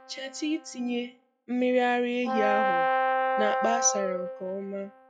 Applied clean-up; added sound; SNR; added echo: classical method log-MMSE.